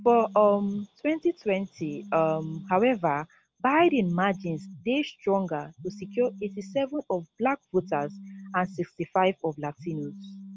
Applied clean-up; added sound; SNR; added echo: none; Telephone; 18 dB; none.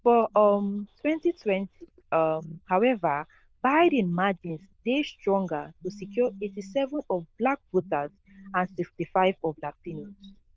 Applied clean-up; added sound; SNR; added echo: neural diffusion model UNIVERSE++.